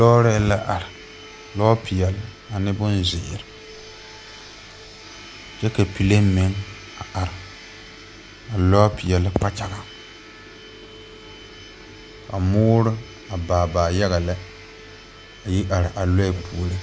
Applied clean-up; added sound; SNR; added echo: none; Domestic sounds, home sounds; 19 dB; none.